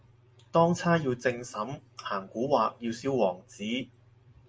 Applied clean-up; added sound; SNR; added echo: none; none; none; none.